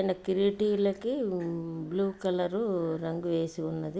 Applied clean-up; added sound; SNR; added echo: none; none; none; none.